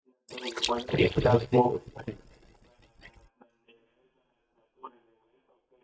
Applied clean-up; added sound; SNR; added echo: neural mask model DeepFilterNet 3.